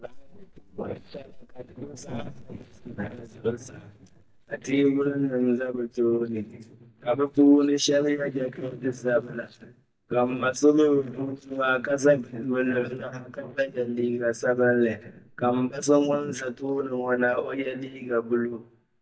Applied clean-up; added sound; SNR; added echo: neural mask model DeepFilterNet 3.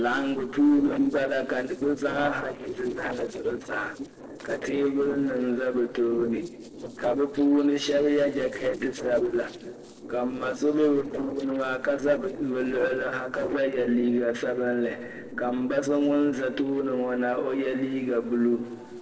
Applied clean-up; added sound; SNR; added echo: neural separator model SepFormer DNS4.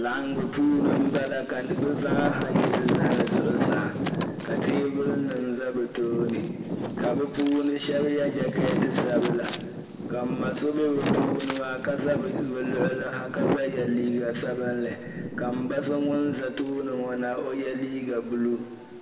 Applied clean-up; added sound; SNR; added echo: none; Wind; 2 dB; reverberation time 1.5 s.